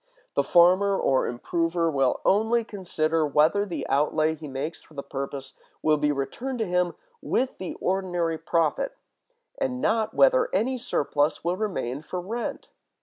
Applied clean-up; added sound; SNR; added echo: none; none; none; none.